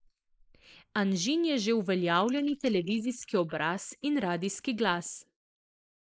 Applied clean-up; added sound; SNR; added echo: neural mask model Resemble Enhance denoiser.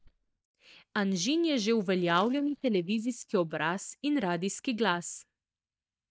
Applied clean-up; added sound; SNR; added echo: neural mask model DeepFilterNet 3.